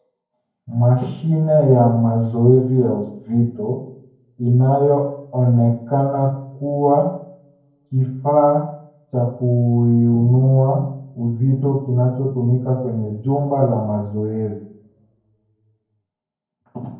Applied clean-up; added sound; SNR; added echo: none; none; none; reverberation time 0.9 s.